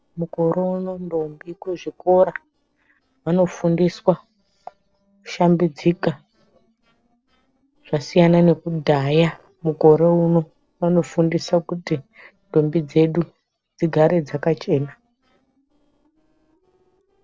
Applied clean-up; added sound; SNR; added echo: neural separator model SepFormer DNS4.